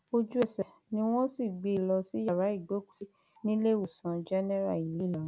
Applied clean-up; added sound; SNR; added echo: none; none; none; none.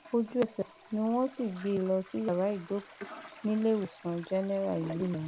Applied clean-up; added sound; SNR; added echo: none; Toilet flush; 18 dB; none.